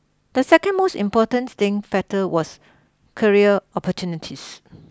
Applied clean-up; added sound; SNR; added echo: none; none; none; none.